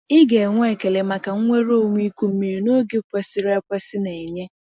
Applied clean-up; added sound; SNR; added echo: none; none; none; none.